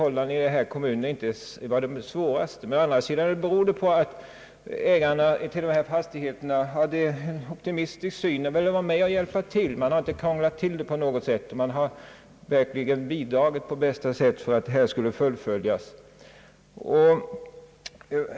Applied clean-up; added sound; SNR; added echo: none; none; none; none.